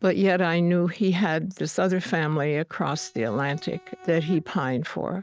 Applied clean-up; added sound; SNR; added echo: neural mask model RNNoise.